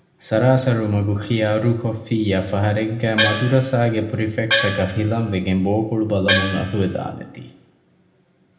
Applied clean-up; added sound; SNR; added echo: none; Gong; 3 dB; reverberation time 0.9 s.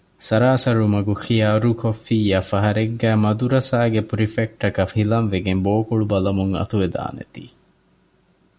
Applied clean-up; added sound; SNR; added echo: none; none; none; none.